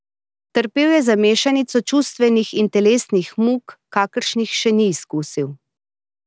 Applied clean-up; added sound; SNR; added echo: none; none; none; none.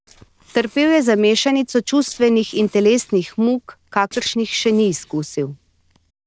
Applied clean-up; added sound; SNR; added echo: neural separator model SepFormer DNS4.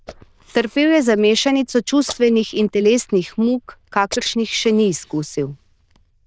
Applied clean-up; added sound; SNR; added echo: neural diffusion model UNIVERSE++.